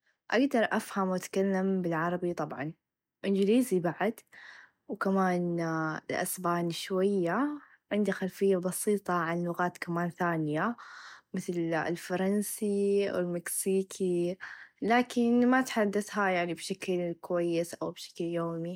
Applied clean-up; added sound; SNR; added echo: none; none; none; none.